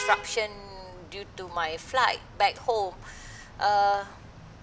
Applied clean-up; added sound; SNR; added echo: none; Traffic noise, roadway noise / Vehicle horn, car horn, honking; 14 dB; none.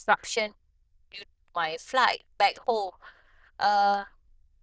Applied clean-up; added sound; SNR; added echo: neural diffusion model UNIVERSE++.